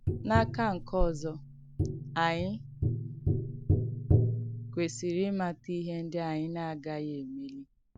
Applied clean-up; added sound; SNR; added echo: none; Tap; -1 dB; none.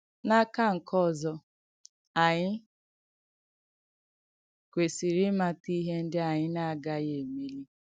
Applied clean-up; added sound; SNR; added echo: none; none; none; none.